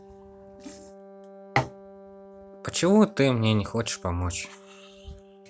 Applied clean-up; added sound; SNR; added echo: none; Wind instrument, woodwind instrument; 20 dB; none.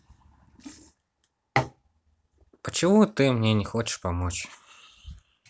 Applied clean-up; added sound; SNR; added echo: none; none; none; none.